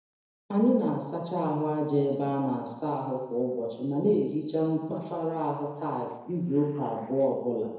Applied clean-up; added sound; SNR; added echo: neural separator model SepFormer DNS4.